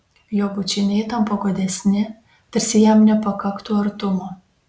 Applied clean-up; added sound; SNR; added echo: none; none; none; none.